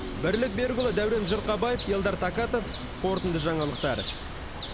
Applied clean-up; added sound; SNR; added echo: none; Bird; 4 dB; none.